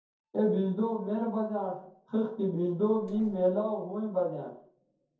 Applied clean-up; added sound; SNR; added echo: neural separator model SepFormer DNS4.